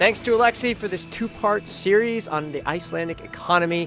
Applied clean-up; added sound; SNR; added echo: none; none; none; none.